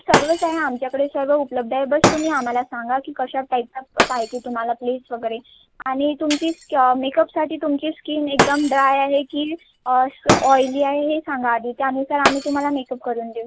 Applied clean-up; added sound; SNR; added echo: none; Shatter; 6 dB; none.